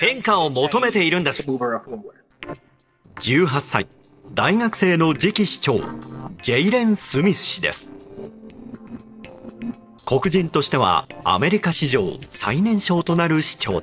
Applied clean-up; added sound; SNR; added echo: neural separator model SepFormer DNS4.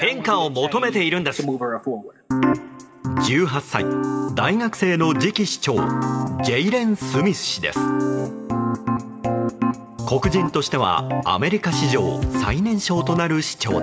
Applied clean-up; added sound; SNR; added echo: none; Electric guitar / Strum; 15 dB; reverberation time 1.1 s.